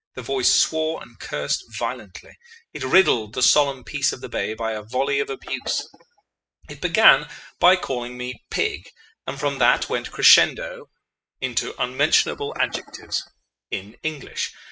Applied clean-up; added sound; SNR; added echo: classical method spectral subtraction.